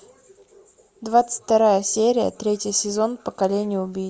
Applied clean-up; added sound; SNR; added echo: none; none; none; none.